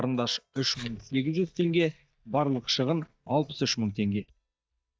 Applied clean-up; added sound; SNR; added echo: neural mask model DeepFilterNet 3.